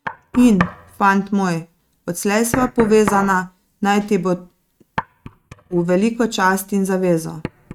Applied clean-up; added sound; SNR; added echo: neural mask model RNNoise.